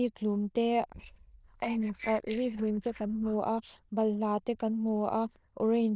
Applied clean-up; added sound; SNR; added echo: neural diffusion model UNIVERSE++.